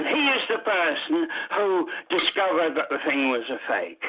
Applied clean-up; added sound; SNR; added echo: none; Drum kit; 11 dB; none.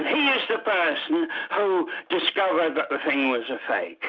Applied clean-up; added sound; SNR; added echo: none; none; none; none.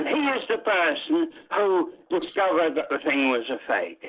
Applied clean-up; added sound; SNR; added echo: neural separator model SepFormer DNS4.